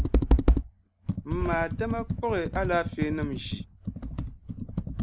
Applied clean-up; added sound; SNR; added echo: none; Computer keyboard; -5 dB; none.